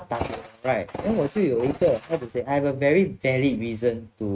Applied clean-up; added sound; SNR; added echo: neural mask model RNNoise.